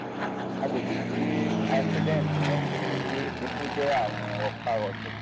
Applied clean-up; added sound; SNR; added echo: none; Fixed-wing aircraft, airplane; -3 dB; none.